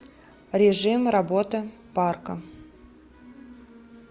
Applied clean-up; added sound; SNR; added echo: none; none; none; none.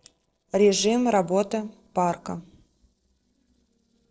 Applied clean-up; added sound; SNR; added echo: neural separator model SepFormer DNS4.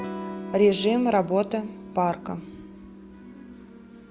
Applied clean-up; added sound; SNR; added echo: none; Electric guitar / Strum; 12 dB; none.